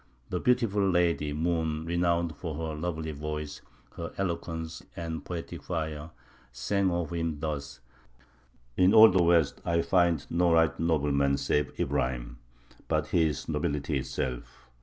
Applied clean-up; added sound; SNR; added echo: none; none; none; none.